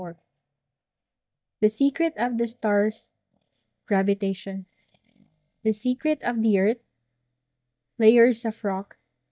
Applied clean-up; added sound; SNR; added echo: neural mask model DeepFilterNet 3.